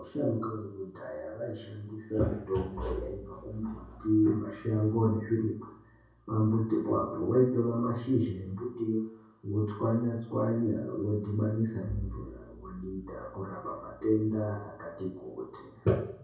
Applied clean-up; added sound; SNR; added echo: none; Bowed string instrument; 19 dB; reverberation time 0.6 s.